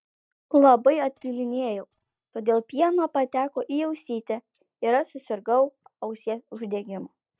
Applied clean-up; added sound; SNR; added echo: neural mask model DeepFilterNet 3.